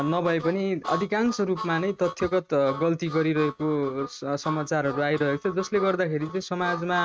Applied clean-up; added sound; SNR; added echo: neural mask model RNNoise.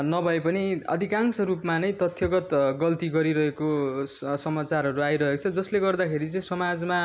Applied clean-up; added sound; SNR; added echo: none; none; none; none.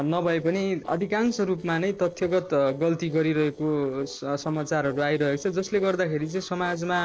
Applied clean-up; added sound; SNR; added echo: neural separator model SepFormer DNS4.